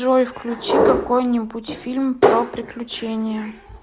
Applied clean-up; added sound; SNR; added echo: none; none; none; none.